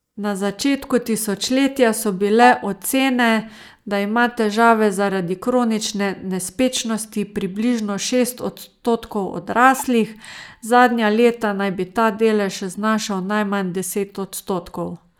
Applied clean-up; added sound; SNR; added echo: neural mask model DeepFilterNet 3.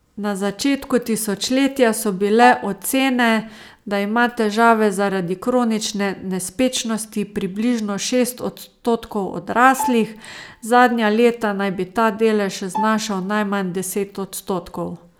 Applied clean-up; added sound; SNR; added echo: none; Bowed string instrument; 12 dB; none.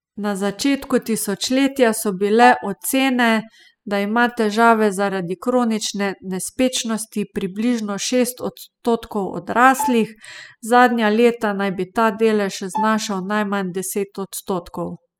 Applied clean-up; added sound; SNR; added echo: classical method spectral subtraction.